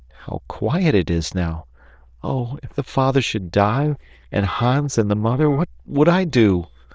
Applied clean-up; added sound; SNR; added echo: neural diffusion model UNIVERSE++.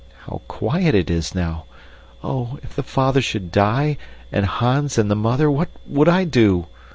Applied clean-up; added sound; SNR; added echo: none; none; none; none.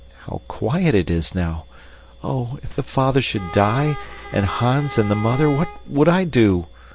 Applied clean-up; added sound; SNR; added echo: none; Bowed string instrument; 14 dB; none.